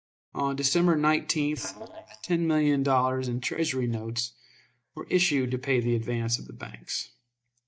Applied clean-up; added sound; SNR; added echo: neural mask model DeepFilterNet 3.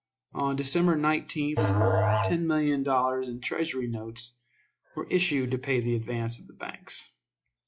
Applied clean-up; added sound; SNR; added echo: classical method log-MMSE.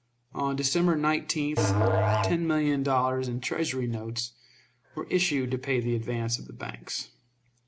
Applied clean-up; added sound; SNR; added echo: none; Musical instrument; 0 dB; none.